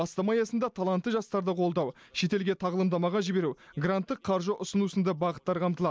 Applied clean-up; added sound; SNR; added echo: none; none; none; none.